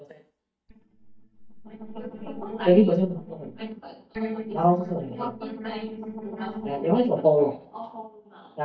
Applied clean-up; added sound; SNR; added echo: neural mask model DeepFilterNet 3.